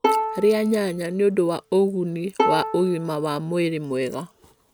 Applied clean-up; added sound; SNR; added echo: none; Bowed string instrument; 5 dB; none.